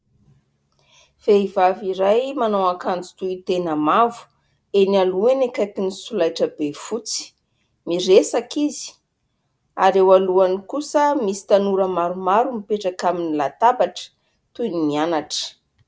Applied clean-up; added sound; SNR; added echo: none; none; none; none.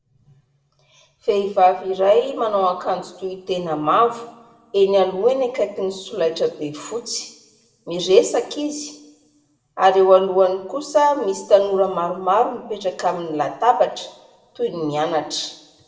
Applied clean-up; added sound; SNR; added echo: none; none; none; reverberation time 0.8 s.